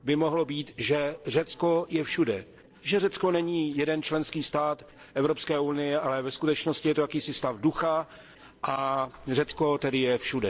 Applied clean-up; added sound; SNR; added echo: neural separator model SepFormer DNS4.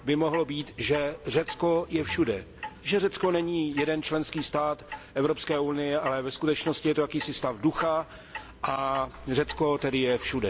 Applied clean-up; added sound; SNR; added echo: none; Clock; 16 dB; none.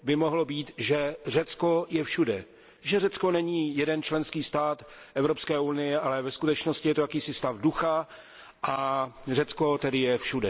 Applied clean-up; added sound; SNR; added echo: none; none; none; none.